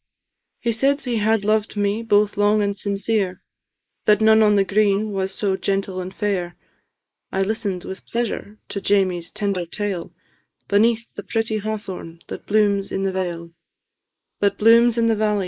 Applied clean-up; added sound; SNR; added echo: neural mask model Resemble Enhance denoiser.